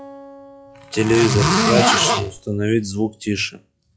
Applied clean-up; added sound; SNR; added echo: classical method log-MMSE.